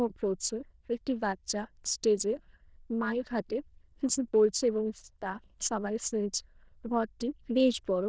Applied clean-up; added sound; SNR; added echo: neural diffusion model UNIVERSE++.